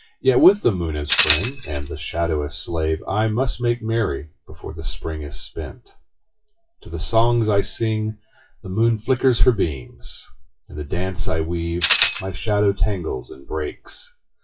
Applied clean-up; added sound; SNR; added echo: classical method WPE with log-MMSE.